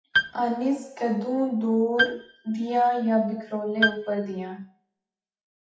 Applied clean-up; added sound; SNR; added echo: classical method WPE with log-MMSE.